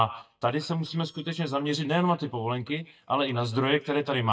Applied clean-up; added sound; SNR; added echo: neural mask model DeepFilterNet 3.